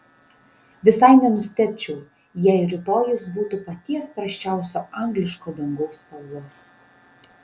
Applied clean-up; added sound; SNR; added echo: none; none; none; none.